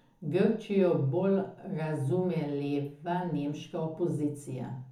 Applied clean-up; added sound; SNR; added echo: none; none; none; reverberation time 0.6 s.